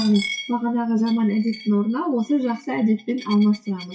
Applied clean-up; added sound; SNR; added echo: classical method WPE with log-MMSE.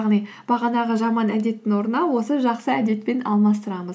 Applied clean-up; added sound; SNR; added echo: none; none; none; none.